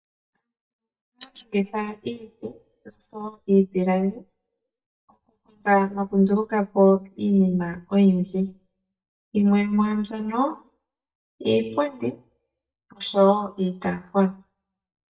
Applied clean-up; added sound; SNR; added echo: neural mask model DeepFilterNet 3.